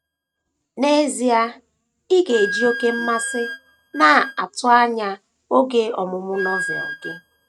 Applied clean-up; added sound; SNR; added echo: neural mask model RNNoise.